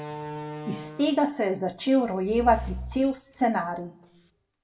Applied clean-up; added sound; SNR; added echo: none; Slam; 13 dB; reverberation time 0.4 s.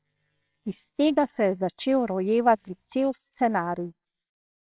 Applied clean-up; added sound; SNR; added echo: neural separator model SepFormer WHAMR!.